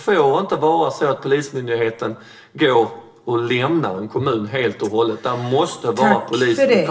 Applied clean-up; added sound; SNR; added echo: none; none; none; reverberation time 0.6 s.